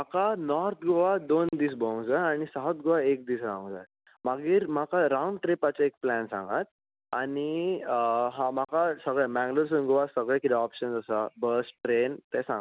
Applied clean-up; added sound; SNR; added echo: none; none; none; none.